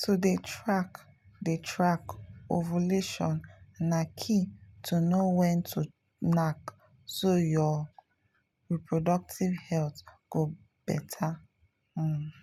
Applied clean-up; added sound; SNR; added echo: none; none; none; none.